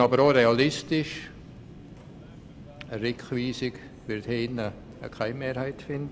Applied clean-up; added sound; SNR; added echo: none; Subway, metro, underground; 18 dB; none.